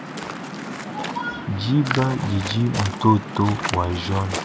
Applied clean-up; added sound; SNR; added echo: none; Waves, surf; 7 dB; none.